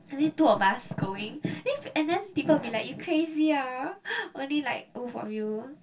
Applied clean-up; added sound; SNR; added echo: none; none; none; reverberation time 0.2 s.